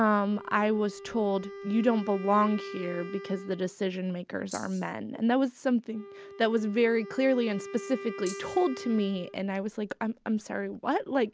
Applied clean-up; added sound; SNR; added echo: none; Wind instrument, woodwind instrument + Rattle (instrument); 15 dB; none.